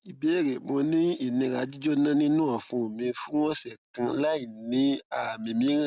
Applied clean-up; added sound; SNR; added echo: none; none; none; none.